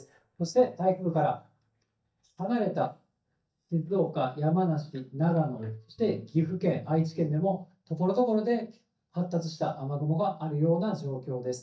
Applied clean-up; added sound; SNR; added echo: neural mask model DeepFilterNet 3.